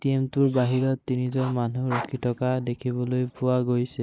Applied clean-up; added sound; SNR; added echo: neural mask model Resemble Enhance denoiser.